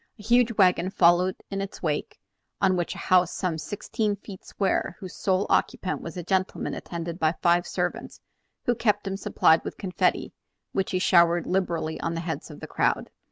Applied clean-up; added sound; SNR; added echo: none; none; none; none.